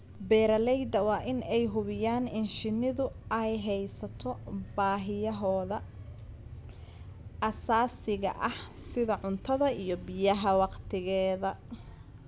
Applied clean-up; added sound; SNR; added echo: none; none; none; none.